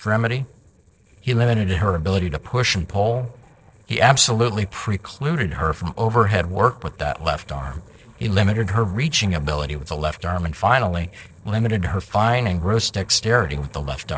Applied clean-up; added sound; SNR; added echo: neural separator model SepFormer DNS4.